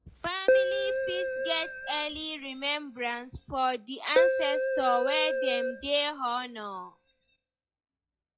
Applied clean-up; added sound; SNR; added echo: classical method log-MMSE.